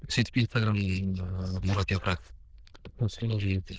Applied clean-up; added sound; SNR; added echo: neural diffusion model UNIVERSE++.